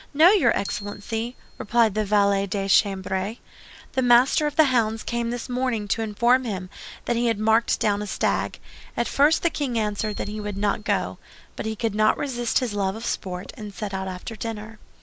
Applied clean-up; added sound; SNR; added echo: none; Glockenspiel; 19 dB; none.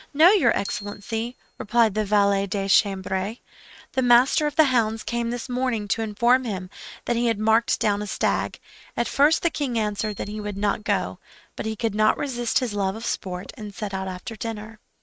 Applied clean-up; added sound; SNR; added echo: neural mask model RNNoise.